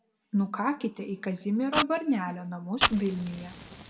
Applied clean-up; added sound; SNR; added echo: none; Fire; 4 dB; reverberation time 0.7 s.